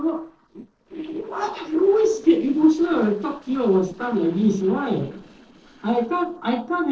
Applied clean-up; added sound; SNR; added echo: neural separator model SepFormer DNS4.